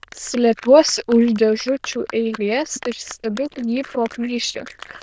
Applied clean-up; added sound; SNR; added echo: neural diffusion model UNIVERSE++.